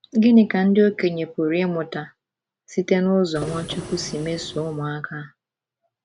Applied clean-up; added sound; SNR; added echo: none; Printer; 13 dB; none.